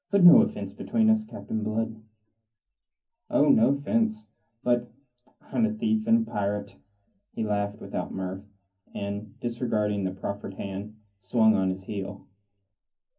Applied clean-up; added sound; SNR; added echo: none; none; none; reverberation time 0.4 s.